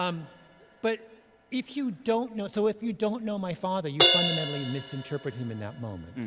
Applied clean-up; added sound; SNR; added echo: none; Crash cymbal; 0 dB; none.